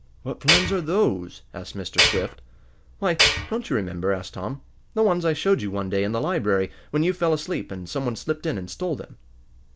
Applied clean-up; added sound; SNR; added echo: none; Tools; -5 dB; none.